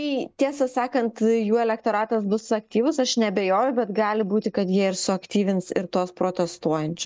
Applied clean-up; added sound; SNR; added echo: neural mask model DeepFilterNet 3.